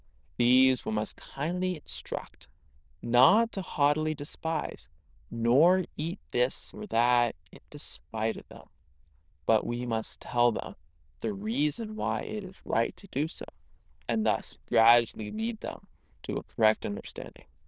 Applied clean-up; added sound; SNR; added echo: neural diffusion model UNIVERSE++.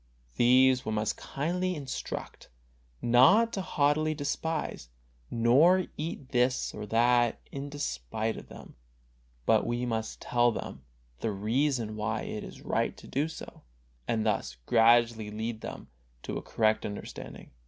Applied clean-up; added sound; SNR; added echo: none; none; none; none.